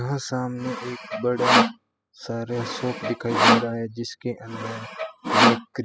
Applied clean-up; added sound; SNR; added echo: classical method spectral subtraction.